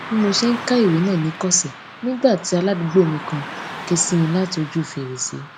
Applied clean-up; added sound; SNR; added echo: none; Car passing by / Traffic noise, roadway noise; 13 dB; none.